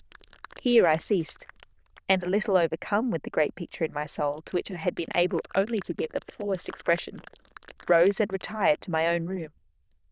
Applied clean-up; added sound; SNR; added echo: neural diffusion model UNIVERSE++.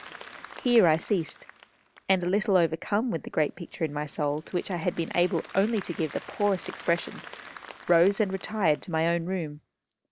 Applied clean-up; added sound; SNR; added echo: none; Applause; 20 dB; none.